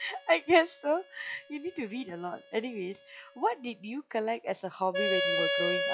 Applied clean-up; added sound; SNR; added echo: classical method log-MMSE.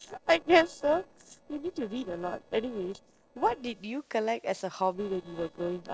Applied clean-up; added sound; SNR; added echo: neural separator model SepFormer DNS4.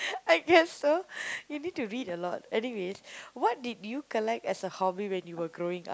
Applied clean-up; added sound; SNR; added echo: none; none; none; none.